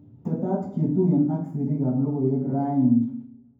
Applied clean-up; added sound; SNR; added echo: none; none; none; reverberation time 0.9 s.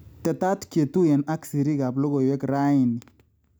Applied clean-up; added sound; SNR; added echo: none; none; none; none.